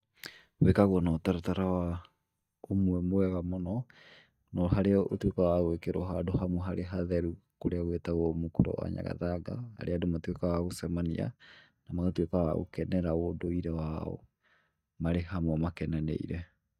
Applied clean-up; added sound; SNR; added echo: neural mask model DeepFilterNet 3.